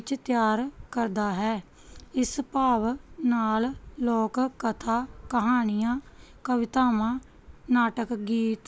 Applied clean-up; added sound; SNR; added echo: none; none; none; none.